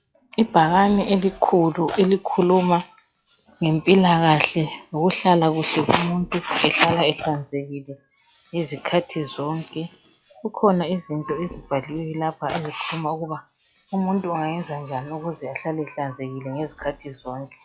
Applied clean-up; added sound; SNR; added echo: classical method log-MMSE.